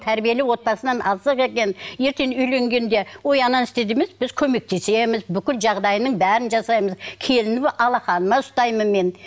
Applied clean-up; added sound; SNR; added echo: none; none; none; none.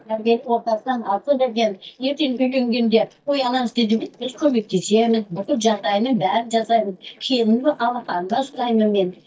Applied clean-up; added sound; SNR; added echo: neural mask model DeepFilterNet 3.